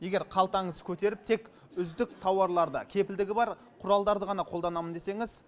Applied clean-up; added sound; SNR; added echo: none; none; none; none.